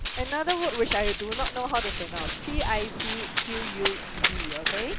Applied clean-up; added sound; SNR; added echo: none; Run; 0 dB; none.